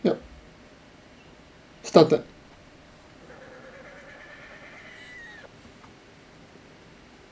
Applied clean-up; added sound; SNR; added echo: none; Livestock, farm animals, working animals; 19 dB; none.